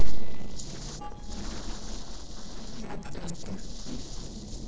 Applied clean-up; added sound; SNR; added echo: neural separator model SepFormer DNS4.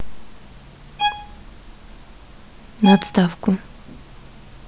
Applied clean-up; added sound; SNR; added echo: none; Bowed string instrument; 7 dB; none.